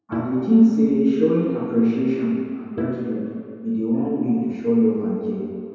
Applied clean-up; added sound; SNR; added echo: none; Bowed string instrument; 19 dB; reverberation time 2.2 s.